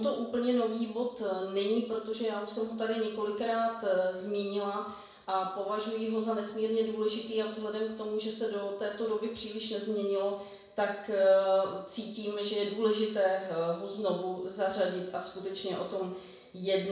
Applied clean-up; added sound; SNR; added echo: none; none; none; reverberation time 0.6 s.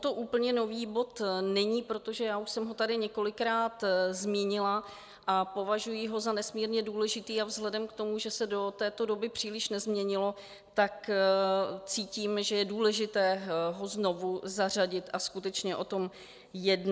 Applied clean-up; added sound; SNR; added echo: none; none; none; none.